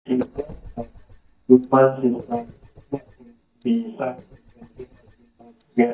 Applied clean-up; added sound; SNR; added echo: neural mask model DeepFilterNet 3.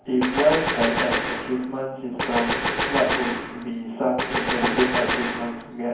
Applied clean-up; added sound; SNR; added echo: none; Gunshot, gunfire; 1 dB; reverberation time 0.9 s.